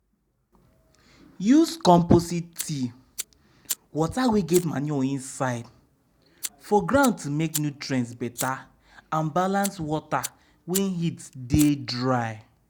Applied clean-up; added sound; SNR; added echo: none; Fire; 14 dB; none.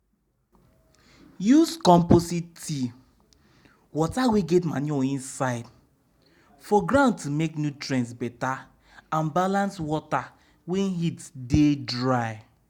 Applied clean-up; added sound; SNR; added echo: none; none; none; none.